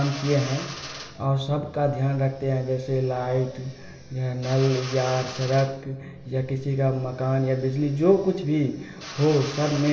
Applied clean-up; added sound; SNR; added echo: none; Drill; 16 dB; reverberation time 1.3 s.